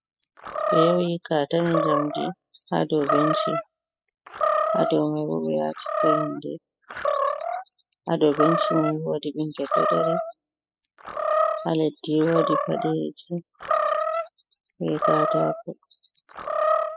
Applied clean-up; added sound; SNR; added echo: classical method spectral subtraction.